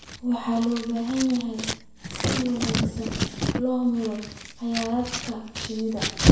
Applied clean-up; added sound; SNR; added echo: none; Scissors; 0 dB; reverberation time 0.6 s.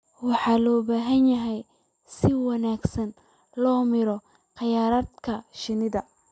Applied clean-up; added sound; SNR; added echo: none; none; none; none.